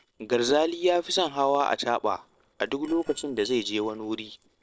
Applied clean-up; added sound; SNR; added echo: neural separator model SepFormer DNS4.